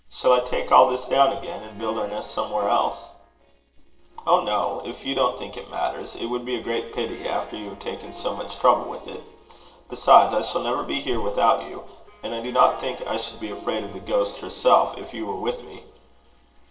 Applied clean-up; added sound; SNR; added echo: neural separator model SepFormer DNS4.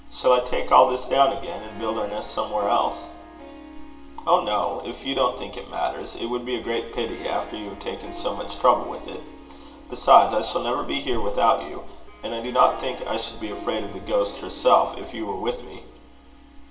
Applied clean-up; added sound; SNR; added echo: none; Harp; 19 dB; reverberation time 0.8 s.